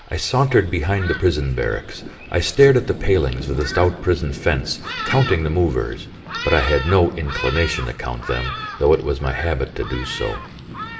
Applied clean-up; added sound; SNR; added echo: none; Thunderstorm; 12 dB; reverberation time 1.2 s.